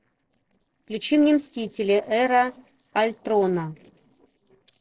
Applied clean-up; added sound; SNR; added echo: neural separator model SepFormer DNS4.